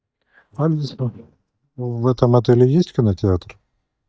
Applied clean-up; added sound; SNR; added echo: neural mask model DeepFilterNet 3.